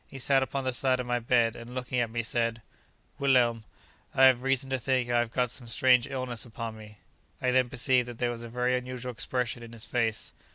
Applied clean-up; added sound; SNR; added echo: none; none; none; none.